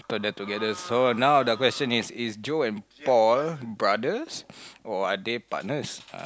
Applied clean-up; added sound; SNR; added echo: none; none; none; none.